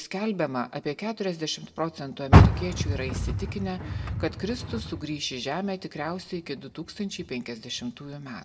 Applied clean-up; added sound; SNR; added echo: none; Car; -5 dB; reverberation time 1.0 s.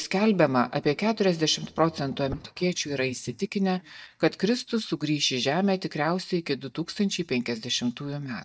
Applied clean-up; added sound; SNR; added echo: neural mask model DeepFilterNet 3.